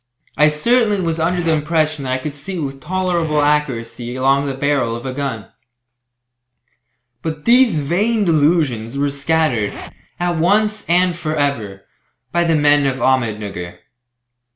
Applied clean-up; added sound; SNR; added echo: none; Zipper (clothing); 15 dB; none.